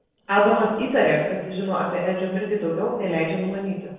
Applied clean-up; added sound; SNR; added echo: neural separator model SepFormer DNS4.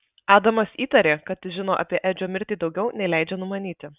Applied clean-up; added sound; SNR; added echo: none; none; none; none.